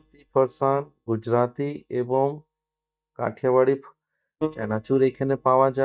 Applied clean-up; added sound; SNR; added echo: neural mask model DeepFilterNet 3.